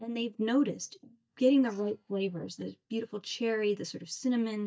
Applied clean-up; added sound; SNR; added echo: neural mask model DeepFilterNet 3.